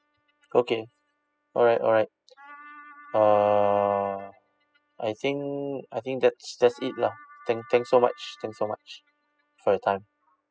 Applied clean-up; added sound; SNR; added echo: classical method spectral subtraction.